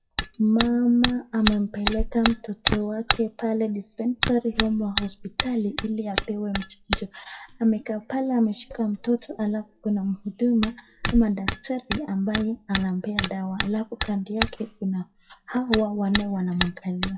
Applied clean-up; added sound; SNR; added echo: classical method WPE with log-MMSE.